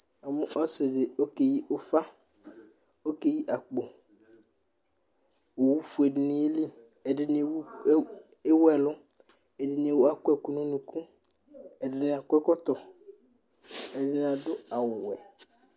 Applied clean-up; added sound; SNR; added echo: none; none; none; none.